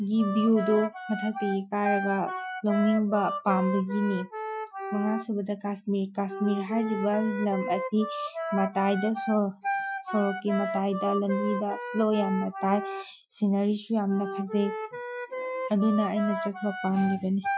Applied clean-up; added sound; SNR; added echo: classical method Wiener filter.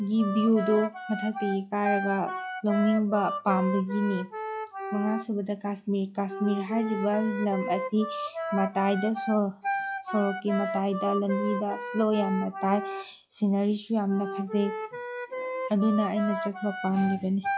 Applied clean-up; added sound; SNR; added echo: classical method log-MMSE.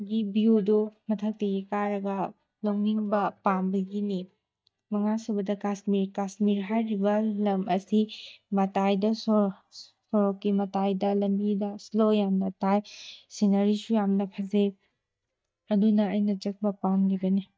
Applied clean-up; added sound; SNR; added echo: neural mask model DeepFilterNet 3.